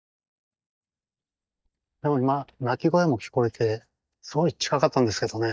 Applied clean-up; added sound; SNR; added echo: neural mask model DeepFilterNet 3.